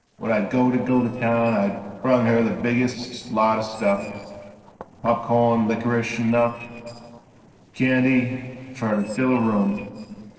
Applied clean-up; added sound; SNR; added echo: neural separator model SepFormer DNS4.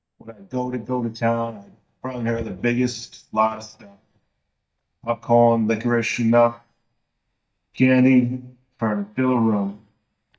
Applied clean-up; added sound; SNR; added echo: neural mask model DeepFilterNet 3.